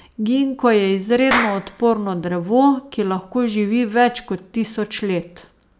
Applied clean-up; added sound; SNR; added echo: none; Clapping; 10 dB; none.